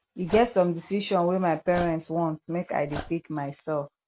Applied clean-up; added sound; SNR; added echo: none; Dog; 16 dB; none.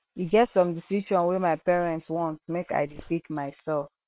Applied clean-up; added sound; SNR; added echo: neural separator model SepFormer WHAM!.